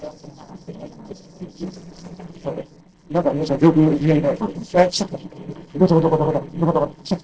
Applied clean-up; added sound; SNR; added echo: neural separator model SepFormer DNS4.